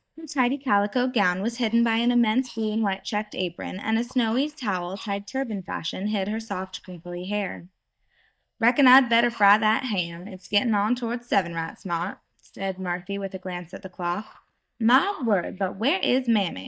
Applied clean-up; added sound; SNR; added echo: neural mask model DeepFilterNet 3.